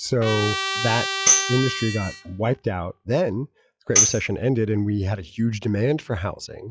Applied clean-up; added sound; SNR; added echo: classical method log-MMSE.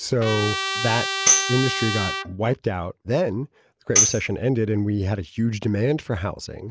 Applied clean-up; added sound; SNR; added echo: none; Tambourine + Trumpet; 0 dB; none.